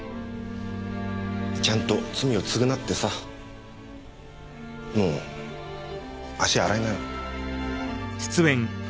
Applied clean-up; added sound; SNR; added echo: none; none; none; none.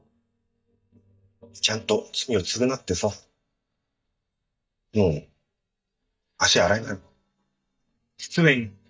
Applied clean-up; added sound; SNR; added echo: neural mask model DeepFilterNet 3.